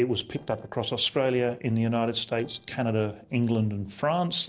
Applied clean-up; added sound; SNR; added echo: neural separator model SepFormer DNS4.